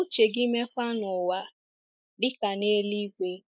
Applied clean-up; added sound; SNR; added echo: neural mask model Resemble Enhance denoiser.